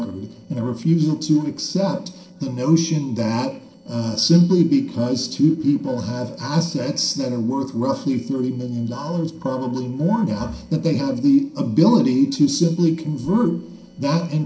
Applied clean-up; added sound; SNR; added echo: neural separator model SepFormer DNS4.